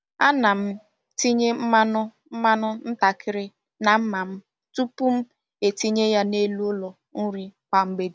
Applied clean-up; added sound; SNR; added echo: none; none; none; none.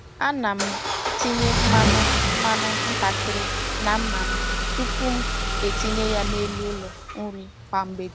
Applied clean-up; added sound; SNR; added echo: none; Engine starting / Car; -4 dB; none.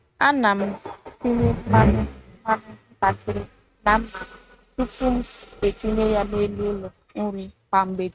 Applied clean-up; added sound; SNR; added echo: neural mask model RNNoise.